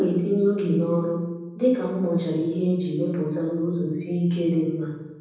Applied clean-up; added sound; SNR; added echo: none; none; none; reverberation time 1.1 s.